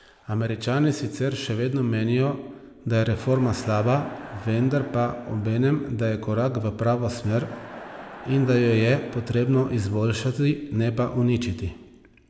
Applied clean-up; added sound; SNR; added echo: none; Crowd; 18 dB; none.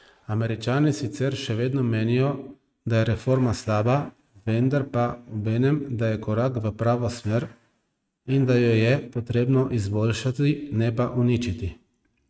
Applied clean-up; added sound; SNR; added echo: neural mask model RNNoise.